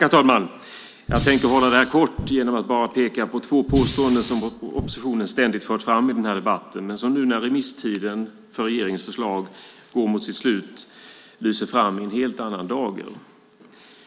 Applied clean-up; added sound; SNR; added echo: none; Fire; 6 dB; none.